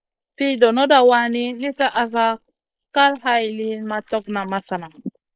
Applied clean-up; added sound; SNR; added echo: neural mask model Resemble Enhance denoiser.